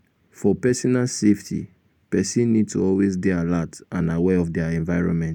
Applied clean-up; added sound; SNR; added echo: none; none; none; none.